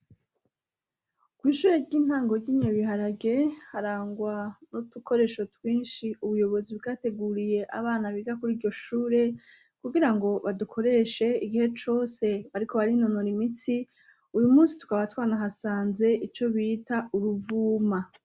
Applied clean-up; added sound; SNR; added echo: none; none; none; none.